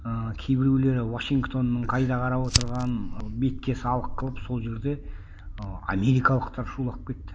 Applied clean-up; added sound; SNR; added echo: none; Fire; 5 dB; none.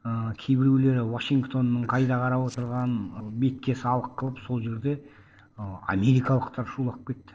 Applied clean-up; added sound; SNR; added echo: neural separator model SepFormer DNS4.